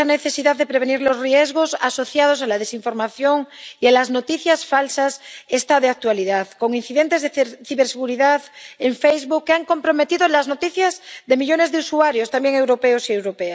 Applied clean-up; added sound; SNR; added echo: none; none; none; none.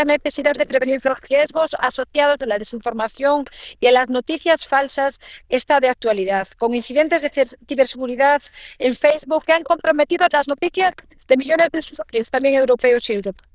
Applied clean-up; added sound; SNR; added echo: neural diffusion model UNIVERSE++.